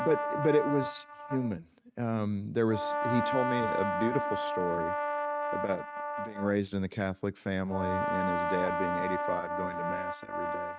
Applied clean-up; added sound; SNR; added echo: neural mask model RNNoise.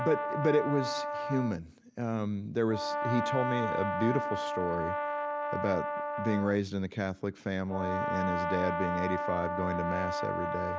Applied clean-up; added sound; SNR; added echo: none; Brass instrument; 2 dB; none.